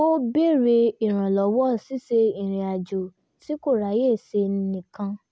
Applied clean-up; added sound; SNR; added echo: none; none; none; none.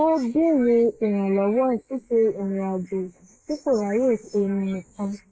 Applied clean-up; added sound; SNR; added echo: neural mask model Resemble Enhance denoiser.